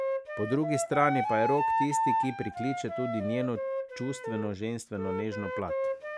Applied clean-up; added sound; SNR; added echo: none; Wind instrument, woodwind instrument; 0 dB; none.